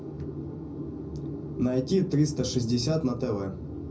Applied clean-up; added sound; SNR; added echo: none; none; none; reverberation time 0.4 s.